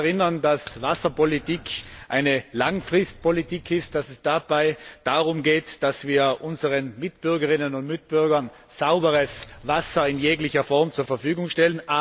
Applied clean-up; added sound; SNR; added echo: none; Keys jangling; 10 dB; none.